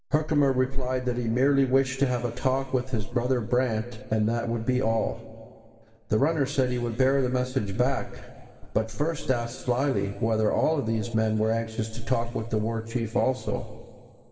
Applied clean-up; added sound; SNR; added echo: none; none; none; reverberation time 2.2 s.